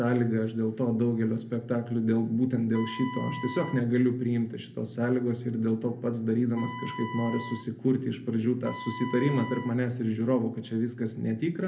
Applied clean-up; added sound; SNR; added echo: none; Wind instrument, woodwind instrument; 13 dB; reverberation time 0.3 s.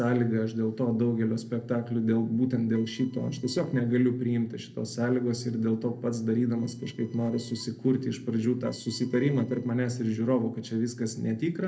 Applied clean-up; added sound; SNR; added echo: neural separator model SepFormer DNS4.